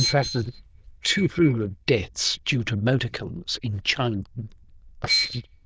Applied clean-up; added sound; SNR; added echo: neural diffusion model UNIVERSE++.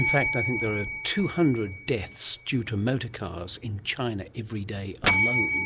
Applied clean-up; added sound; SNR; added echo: none; Bell; -1 dB; none.